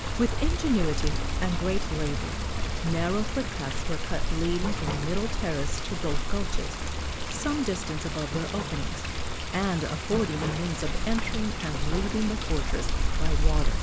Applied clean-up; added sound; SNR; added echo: none; Water; -4 dB; none.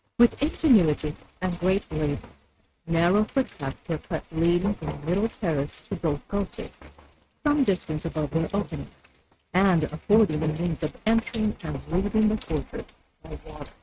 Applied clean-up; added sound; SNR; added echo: neural mask model RNNoise.